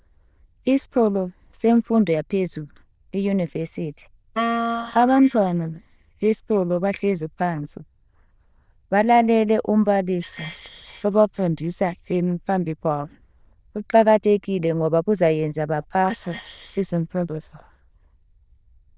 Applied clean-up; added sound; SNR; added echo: neural diffusion model UNIVERSE++.